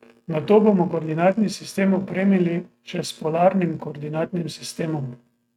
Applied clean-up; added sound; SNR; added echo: neural mask model RNNoise.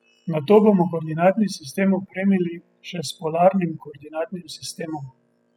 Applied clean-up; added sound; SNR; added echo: classical method spectral subtraction.